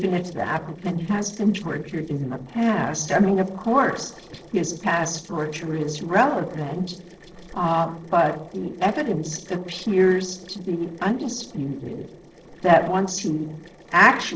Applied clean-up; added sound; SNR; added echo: neural separator model SepFormer DNS4.